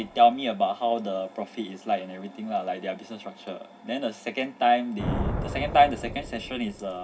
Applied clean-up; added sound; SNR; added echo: none; Thunder; 10 dB; reverberation time 0.4 s.